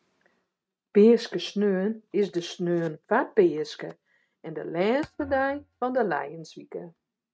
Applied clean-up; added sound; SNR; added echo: neural mask model RNNoise.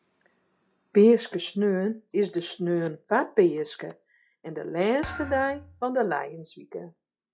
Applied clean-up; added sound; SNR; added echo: classical method log-MMSE.